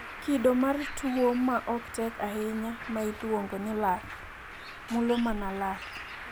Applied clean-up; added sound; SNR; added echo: none; Bird; 11 dB; none.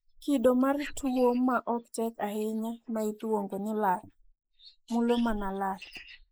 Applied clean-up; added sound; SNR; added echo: neural mask model Resemble Enhance denoiser.